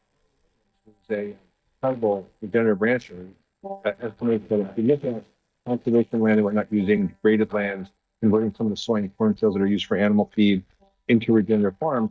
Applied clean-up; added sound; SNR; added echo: neural mask model DeepFilterNet 3.